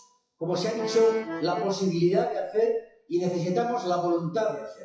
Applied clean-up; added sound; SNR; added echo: classical method WPE with log-MMSE.